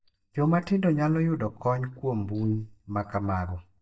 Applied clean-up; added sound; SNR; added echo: neural mask model DeepFilterNet 3.